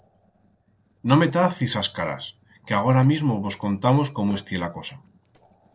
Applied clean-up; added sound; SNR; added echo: neural separator model SepFormer DNS4.